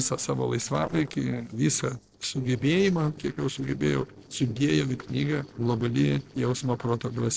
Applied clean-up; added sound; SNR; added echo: neural separator model SepFormer DNS4.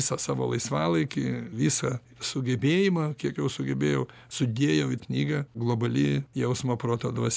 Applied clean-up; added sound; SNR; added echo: none; none; none; none.